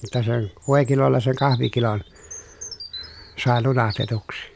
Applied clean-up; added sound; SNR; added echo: none; Bird vocalization, bird call, bird song; 18 dB; none.